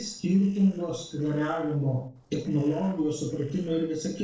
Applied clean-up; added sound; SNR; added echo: neural separator model SepFormer DNS4.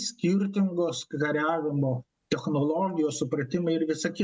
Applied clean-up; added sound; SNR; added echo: none; none; none; none.